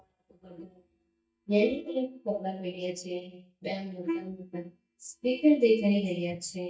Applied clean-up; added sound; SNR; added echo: neural mask model DeepFilterNet 3.